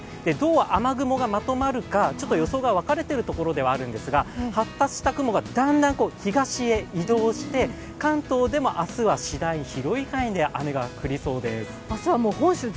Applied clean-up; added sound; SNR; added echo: none; none; none; none.